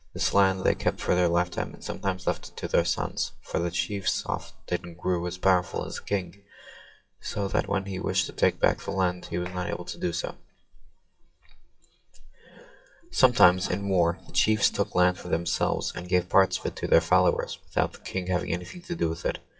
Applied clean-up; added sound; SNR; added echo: classical method WPE with log-MMSE.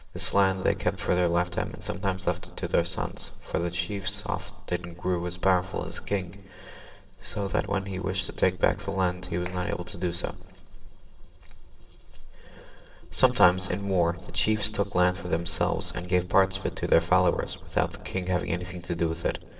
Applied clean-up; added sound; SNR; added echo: neural separator model SepFormer DNS4.